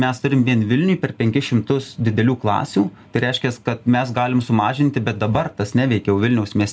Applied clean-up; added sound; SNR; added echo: none; none; none; none.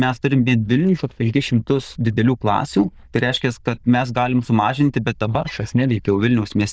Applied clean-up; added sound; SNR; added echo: neural diffusion model UNIVERSE++.